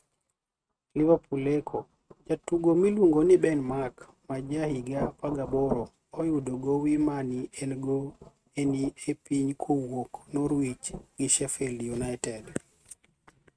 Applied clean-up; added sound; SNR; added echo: neural mask model RNNoise.